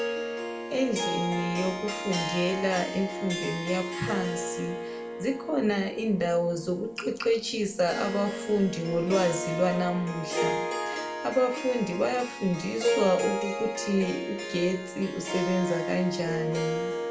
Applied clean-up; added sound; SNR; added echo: none; Harp; 4 dB; reverberation time 0.4 s.